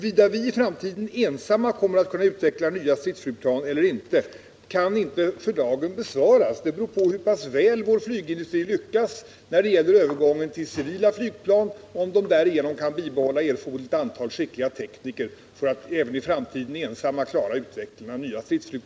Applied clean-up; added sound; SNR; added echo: none; none; none; none.